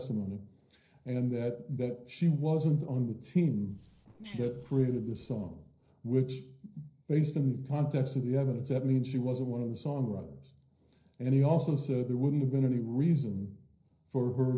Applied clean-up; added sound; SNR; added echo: neural separator model SepFormer DNS4.